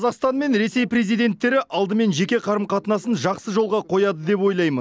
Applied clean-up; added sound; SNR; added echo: none; none; none; none.